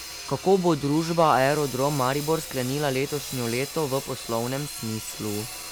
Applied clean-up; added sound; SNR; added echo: none; Sawing; 12 dB; none.